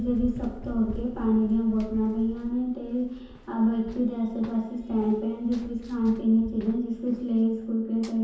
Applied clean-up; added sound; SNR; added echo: none; Run; 16 dB; reverberation time 1.0 s.